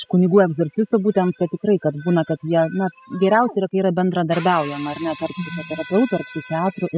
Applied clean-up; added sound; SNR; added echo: classical method spectral subtraction.